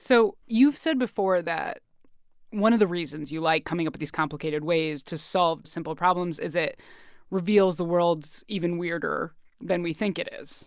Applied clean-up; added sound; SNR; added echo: none; none; none; none.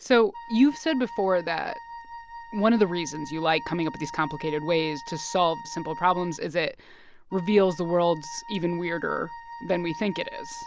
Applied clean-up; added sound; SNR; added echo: none; Wind instrument, woodwind instrument; 15 dB; none.